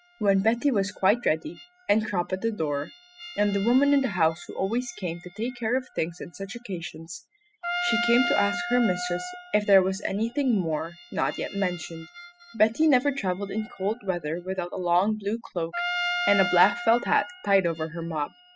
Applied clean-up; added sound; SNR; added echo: classical method spectral subtraction.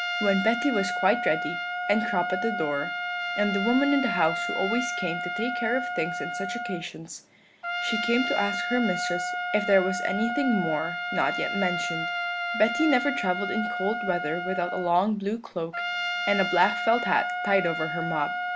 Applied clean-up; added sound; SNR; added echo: none; Trumpet; 3 dB; none.